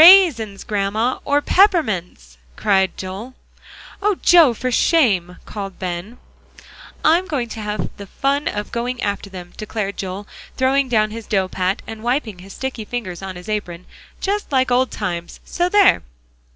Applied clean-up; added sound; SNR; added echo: none; none; none; none.